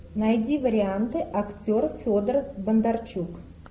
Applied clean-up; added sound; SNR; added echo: none; none; none; none.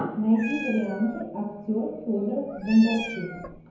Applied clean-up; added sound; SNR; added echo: none; Meow; 14 dB; reverberation time 0.9 s.